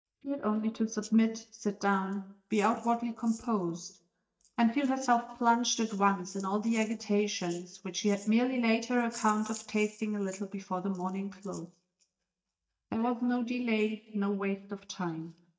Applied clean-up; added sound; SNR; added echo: neural mask model DeepFilterNet 3.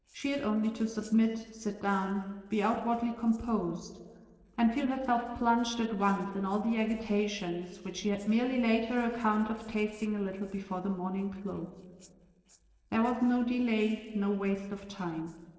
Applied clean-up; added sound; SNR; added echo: neural separator model SepFormer DNS4.